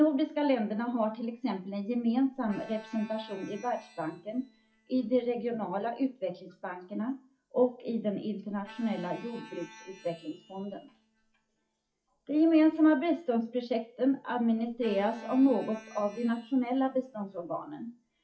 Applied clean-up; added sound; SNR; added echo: classical method WPE with log-MMSE.